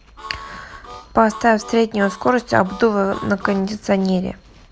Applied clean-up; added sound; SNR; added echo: none; Harmonica; 17 dB; none.